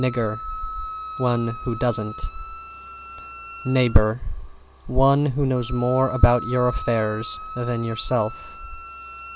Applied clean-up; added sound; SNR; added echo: none; Wind instrument, woodwind instrument; 13 dB; none.